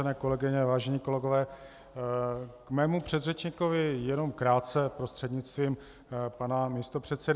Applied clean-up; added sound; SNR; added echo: none; none; none; none.